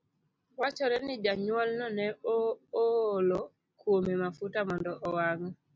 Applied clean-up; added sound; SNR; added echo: none; none; none; none.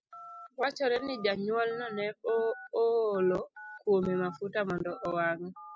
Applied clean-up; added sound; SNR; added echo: classical method spectral subtraction.